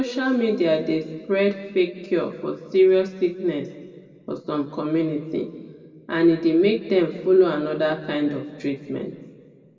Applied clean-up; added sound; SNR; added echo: none; none; none; reverberation time 1.6 s.